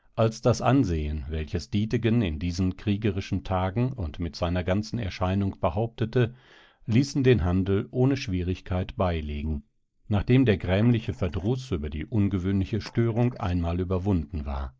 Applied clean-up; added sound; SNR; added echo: neural mask model Resemble Enhance denoiser.